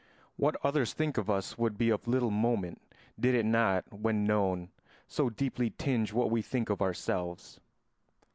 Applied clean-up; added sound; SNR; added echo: none; none; none; none.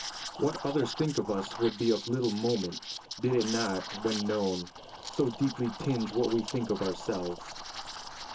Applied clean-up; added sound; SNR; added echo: none; Liquid; 10 dB; reverberation time 0.2 s.